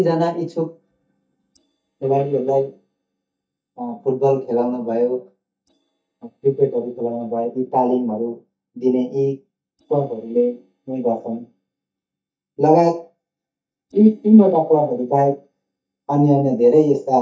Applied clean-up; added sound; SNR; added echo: neural mask model DeepFilterNet 3.